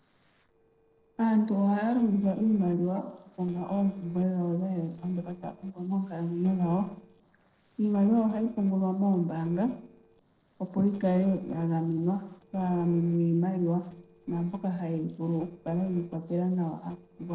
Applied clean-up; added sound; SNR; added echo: neural separator model SepFormer DNS4.